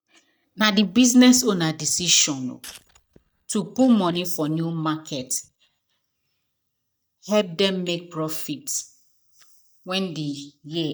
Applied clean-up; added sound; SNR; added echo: neural mask model DeepFilterNet 3.